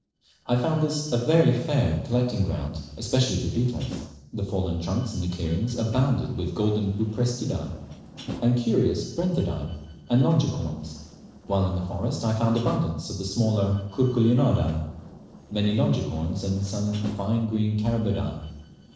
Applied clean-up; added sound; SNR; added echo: neural separator model SepFormer DNS4.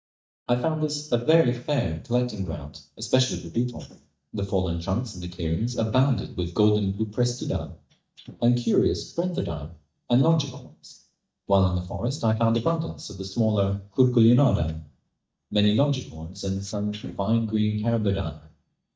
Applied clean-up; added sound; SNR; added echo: neural mask model DeepFilterNet 3.